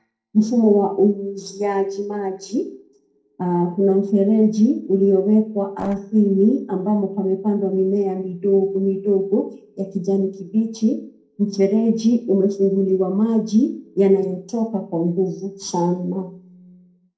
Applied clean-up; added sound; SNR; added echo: neural separator model SepFormer DNS4.